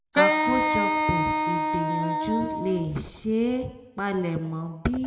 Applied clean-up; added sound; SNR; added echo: none; Wind instrument, woodwind instrument; -3 dB; reverberation time 1.1 s.